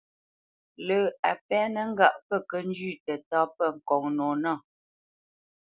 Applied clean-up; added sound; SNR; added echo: none; none; none; none.